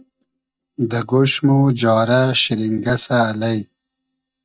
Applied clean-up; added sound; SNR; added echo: neural mask model DeepFilterNet 3.